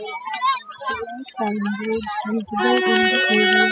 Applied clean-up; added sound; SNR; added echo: classical method spectral subtraction.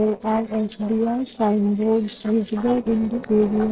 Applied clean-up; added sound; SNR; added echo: neural separator model SepFormer DNS4.